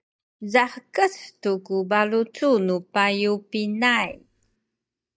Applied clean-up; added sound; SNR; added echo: neural mask model DeepFilterNet 3.